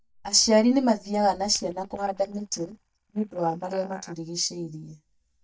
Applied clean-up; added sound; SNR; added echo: neural mask model DeepFilterNet 3.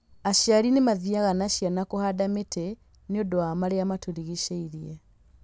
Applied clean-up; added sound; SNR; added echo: none; none; none; none.